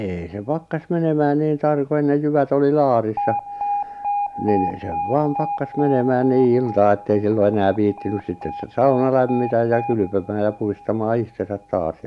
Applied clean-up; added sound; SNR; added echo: none; Alarm; 10 dB; none.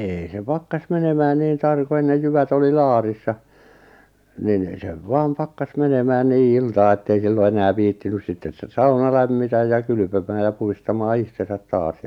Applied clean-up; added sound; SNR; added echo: none; none; none; none.